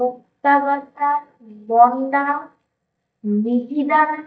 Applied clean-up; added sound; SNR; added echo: neural mask model DeepFilterNet 3.